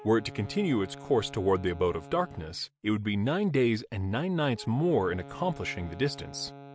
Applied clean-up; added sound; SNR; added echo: none; Wind instrument, woodwind instrument; 18 dB; none.